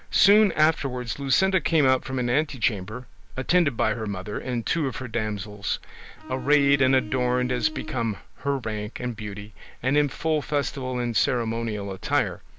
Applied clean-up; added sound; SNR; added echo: none; Bowed string instrument; 13 dB; none.